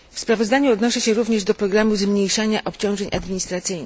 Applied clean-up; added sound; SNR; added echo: none; none; none; none.